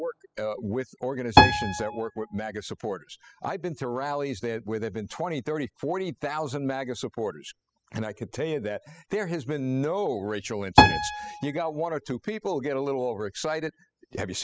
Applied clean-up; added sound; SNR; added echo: classical method spectral subtraction.